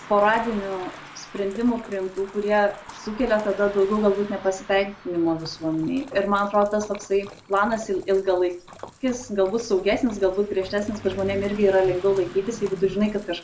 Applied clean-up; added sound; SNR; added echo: none; Splash, splatter + Car passing by / Traffic noise, roadway noise; 19 dB; none.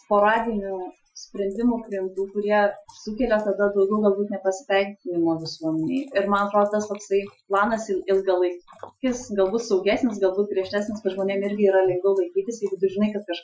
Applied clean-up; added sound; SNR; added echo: classical method Wiener filter.